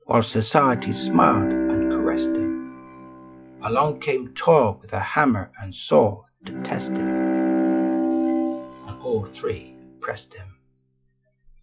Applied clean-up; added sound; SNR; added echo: classical method log-MMSE.